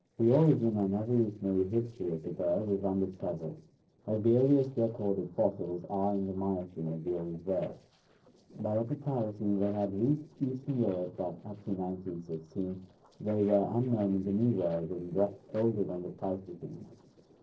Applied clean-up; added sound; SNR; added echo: neural separator model SepFormer DNS4.